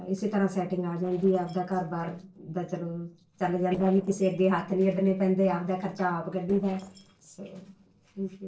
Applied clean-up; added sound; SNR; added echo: neural separator model SepFormer DNS4.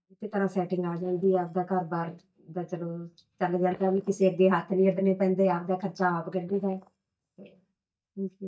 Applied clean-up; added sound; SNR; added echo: neural mask model DeepFilterNet 3.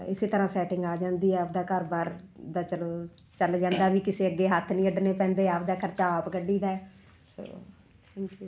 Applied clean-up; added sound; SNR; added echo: none; none; none; none.